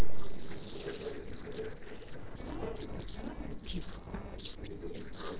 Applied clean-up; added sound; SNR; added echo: neural separator model SepFormer DNS4.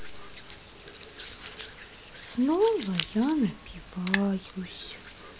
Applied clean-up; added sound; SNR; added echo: none; Hands; 11 dB; none.